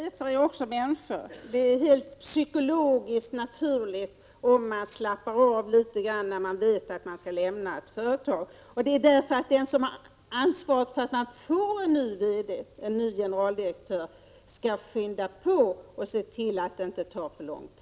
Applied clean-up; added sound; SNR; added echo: none; none; none; none.